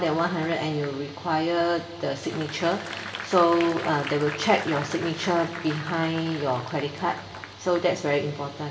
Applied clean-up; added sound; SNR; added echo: none; Applause / Crowd; 13 dB; reverberation time 2.5 s.